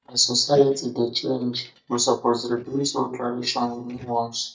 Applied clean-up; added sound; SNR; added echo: neural mask model DeepFilterNet 3.